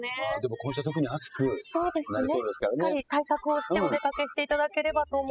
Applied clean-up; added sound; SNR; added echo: classical method spectral subtraction.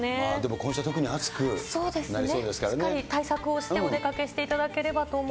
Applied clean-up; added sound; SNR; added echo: none; none; none; none.